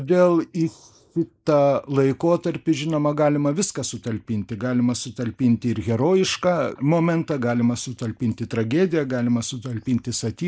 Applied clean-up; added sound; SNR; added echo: neural mask model Resemble Enhance denoiser.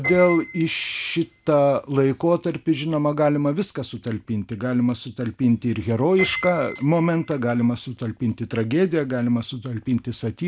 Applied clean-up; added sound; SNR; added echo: none; Piano; 16 dB; none.